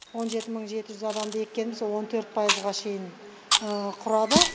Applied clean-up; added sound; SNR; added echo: none; Chewing, mastication; 2 dB; none.